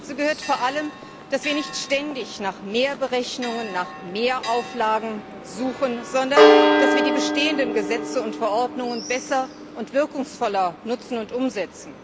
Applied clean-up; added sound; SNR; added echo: none; Church bell; 0 dB; none.